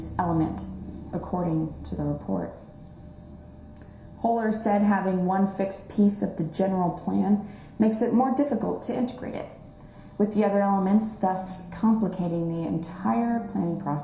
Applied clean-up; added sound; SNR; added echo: none; none; none; reverberation time 0.7 s.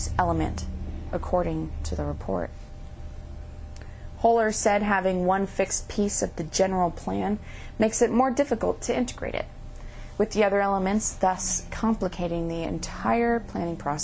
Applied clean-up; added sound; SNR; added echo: none; none; none; none.